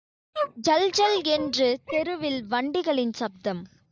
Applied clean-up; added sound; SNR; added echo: neural mask model DeepFilterNet 3.